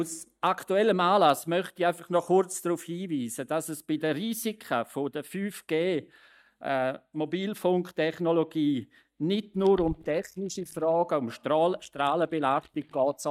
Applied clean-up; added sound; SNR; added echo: neural mask model DeepFilterNet 3.